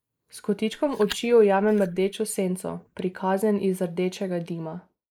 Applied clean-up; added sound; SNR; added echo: neural mask model Resemble Enhance denoiser.